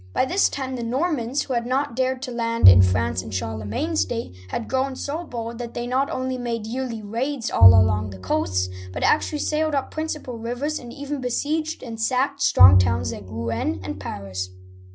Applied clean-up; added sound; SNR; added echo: none; Bowed string instrument; -1 dB; none.